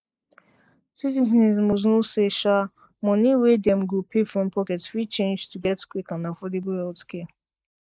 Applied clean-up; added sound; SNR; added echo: neural mask model Resemble Enhance denoiser.